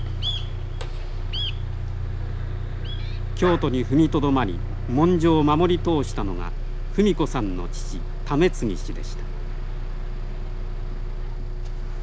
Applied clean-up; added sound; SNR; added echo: none; Bus; 2 dB; none.